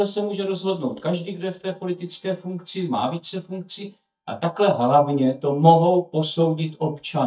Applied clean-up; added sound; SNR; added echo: neural mask model DeepFilterNet 3.